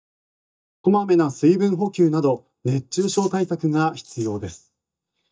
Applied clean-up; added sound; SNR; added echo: neural mask model DeepFilterNet 3.